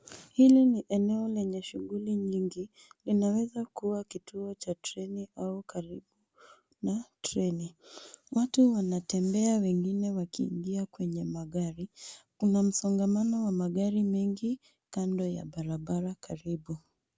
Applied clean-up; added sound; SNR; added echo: none; none; none; none.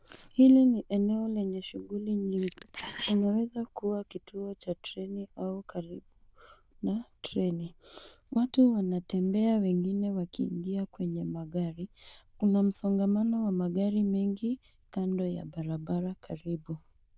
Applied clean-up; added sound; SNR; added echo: neural diffusion model UNIVERSE++.